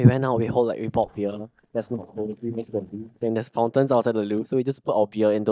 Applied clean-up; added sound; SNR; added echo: neural mask model DeepFilterNet 3.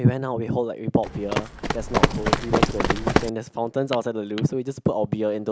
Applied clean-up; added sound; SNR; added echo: none; Run; -2 dB; none.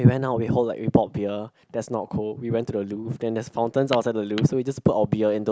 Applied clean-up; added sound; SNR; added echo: none; none; none; none.